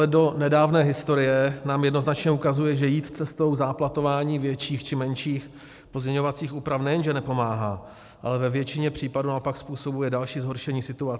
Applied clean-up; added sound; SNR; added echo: none; none; none; none.